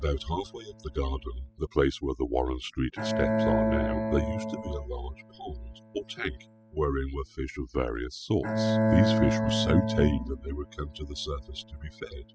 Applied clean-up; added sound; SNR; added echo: classical method spectral subtraction.